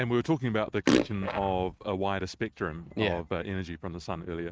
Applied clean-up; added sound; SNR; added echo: neural mask model RNNoise.